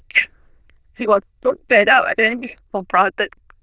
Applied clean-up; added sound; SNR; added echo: neural diffusion model UNIVERSE++.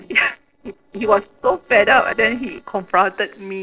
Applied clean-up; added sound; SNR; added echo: neural separator model SepFormer DNS4.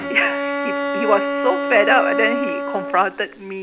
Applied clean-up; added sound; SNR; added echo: none; Bowed string instrument; 3 dB; none.